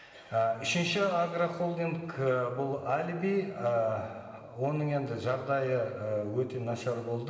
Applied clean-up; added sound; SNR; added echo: none; none; none; reverberation time 2.0 s.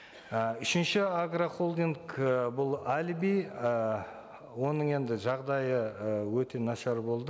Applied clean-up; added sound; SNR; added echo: none; none; none; none.